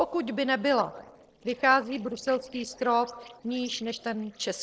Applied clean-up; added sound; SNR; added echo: neural separator model SepFormer DNS4.